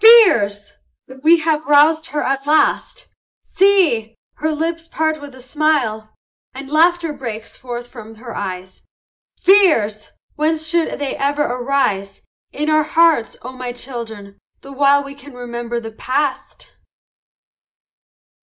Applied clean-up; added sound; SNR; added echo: neural mask model Resemble Enhance denoiser.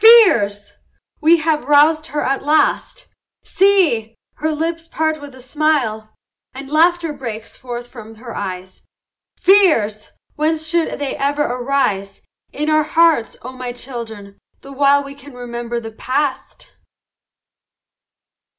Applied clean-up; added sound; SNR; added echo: none; none; none; none.